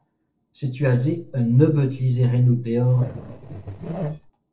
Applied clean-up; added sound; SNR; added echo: neural separator model SepFormer DNS4.